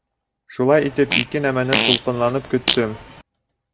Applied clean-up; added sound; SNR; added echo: none; Fart; 3 dB; none.